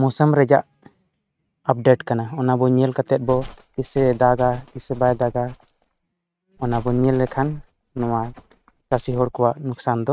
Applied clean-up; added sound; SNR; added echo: neural mask model RNNoise.